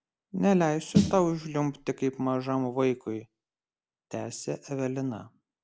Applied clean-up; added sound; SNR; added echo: none; Snare drum; 1 dB; none.